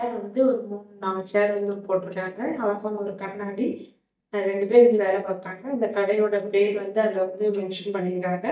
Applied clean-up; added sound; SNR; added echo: neural mask model DeepFilterNet 3.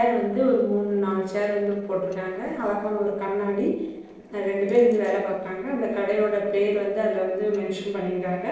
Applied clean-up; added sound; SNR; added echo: neural separator model SepFormer DNS4.